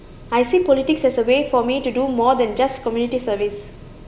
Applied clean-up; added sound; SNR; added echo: none; Mechanical fan; 20 dB; none.